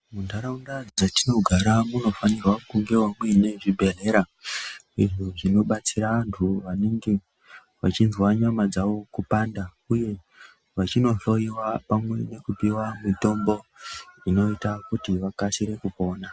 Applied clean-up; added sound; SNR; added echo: none; none; none; none.